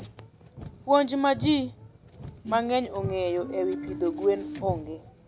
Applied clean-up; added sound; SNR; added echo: none; Car; 10 dB; none.